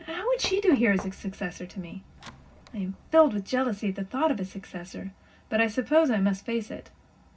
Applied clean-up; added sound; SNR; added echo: none; Knock; 18 dB; reverberation time 0.4 s.